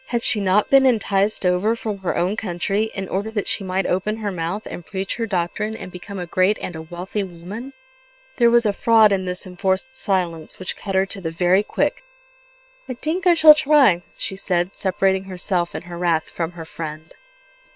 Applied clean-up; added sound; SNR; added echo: neural separator model SepFormer WHAM!.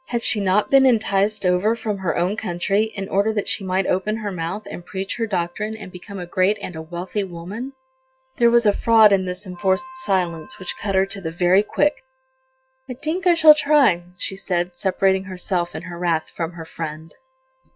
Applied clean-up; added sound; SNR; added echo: classical method log-MMSE.